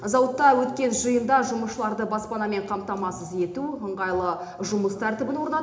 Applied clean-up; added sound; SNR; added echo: none; none; none; reverberation time 0.8 s.